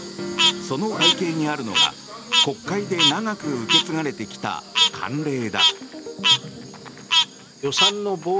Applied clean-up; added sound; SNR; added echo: none; Frog; -3 dB; none.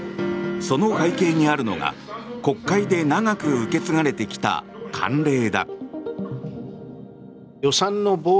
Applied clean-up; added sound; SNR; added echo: none; none; none; none.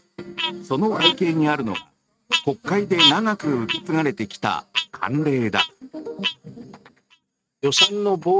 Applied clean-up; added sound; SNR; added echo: neural mask model RNNoise.